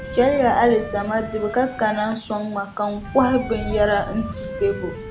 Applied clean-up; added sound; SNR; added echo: none; Thunder / Rain + Wind instrument, woodwind instrument; 11 dB; none.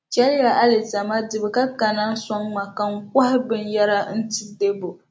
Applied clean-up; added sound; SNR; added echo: none; none; none; none.